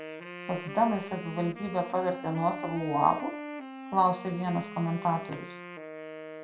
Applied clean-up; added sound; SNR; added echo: none; Wind instrument, woodwind instrument; 10 dB; reverberation time 0.3 s.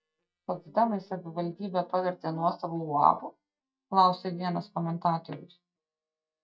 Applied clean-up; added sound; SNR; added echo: neural mask model DeepFilterNet 3.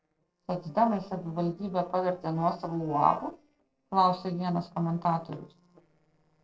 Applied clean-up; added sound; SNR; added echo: neural separator model SepFormer DNS4.